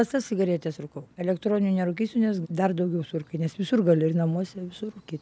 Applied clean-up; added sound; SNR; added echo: none; none; none; none.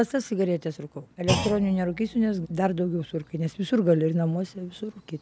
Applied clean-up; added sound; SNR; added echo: none; Thump, thud; 11 dB; none.